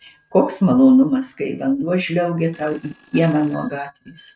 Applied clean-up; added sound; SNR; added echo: neural mask model RNNoise.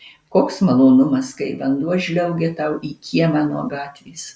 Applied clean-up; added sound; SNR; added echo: none; none; none; none.